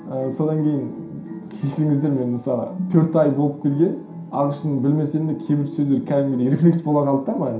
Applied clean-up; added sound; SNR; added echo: none; none; none; reverberation time 0.5 s.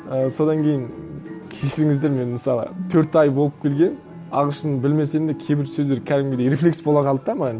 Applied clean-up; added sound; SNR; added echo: none; none; none; none.